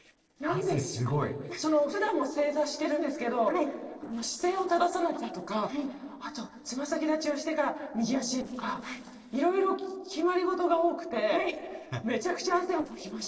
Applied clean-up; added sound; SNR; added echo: neural separator model SepFormer DNS4.